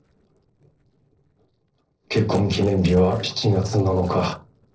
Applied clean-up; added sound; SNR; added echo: neural separator model SepFormer DNS4.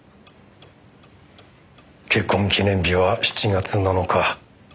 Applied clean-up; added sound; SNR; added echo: none; none; none; none.